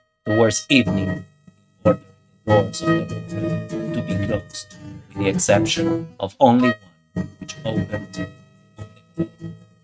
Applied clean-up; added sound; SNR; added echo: neural mask model RNNoise.